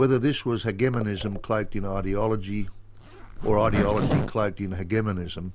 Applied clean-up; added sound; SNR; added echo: none; Zipper (clothing); 5 dB; none.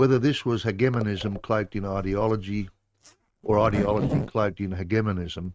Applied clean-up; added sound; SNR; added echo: neural mask model RNNoise.